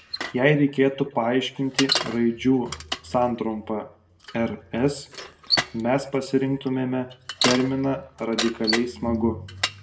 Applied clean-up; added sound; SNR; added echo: none; Bicycle; 7 dB; reverberation time 0.6 s.